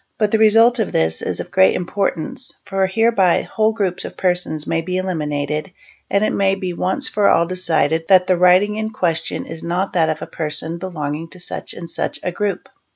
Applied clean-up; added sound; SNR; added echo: none; none; none; none.